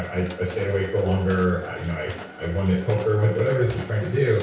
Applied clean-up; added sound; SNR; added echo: none; Mechanisms; 16 dB; reverberation time 0.6 s.